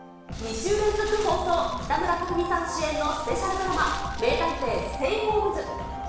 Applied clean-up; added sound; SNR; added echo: none; Fire; 12 dB; reverberation time 0.9 s.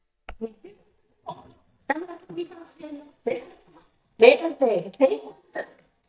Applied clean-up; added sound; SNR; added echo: neural mask model DeepFilterNet 3.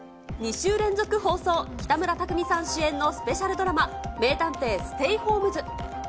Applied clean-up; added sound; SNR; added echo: none; none; none; none.